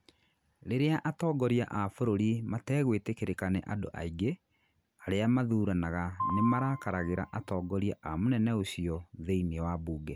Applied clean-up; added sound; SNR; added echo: none; Piano; 7 dB; none.